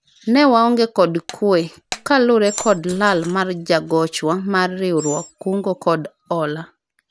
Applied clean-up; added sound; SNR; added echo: none; Shatter + Animal; 18 dB; none.